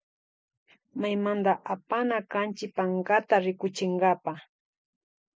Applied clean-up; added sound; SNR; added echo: none; none; none; none.